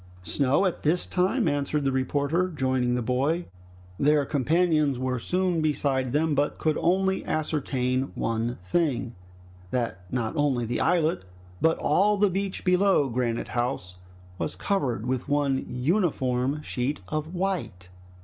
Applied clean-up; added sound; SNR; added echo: none; none; none; none.